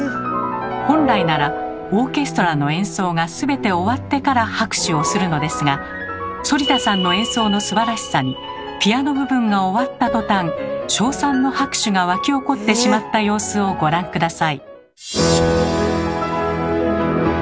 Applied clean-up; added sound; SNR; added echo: none; none; none; none.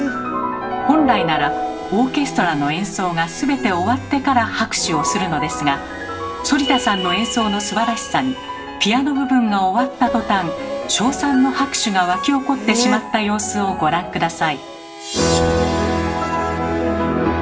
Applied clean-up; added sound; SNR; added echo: none; Harmonica; 20 dB; reverberation time 0.4 s.